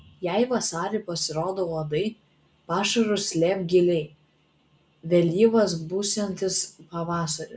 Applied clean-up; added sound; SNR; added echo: none; none; none; none.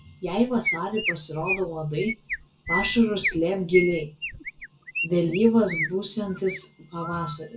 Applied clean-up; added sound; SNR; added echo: none; Chirp, tweet; 7 dB; reverberation time 0.2 s.